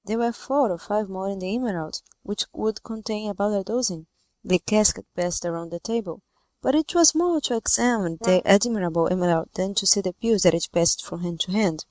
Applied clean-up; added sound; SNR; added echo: neural mask model RNNoise.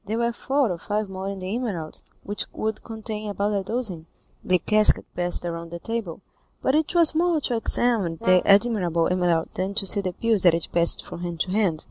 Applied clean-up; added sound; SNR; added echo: none; Brass instrument; 16 dB; none.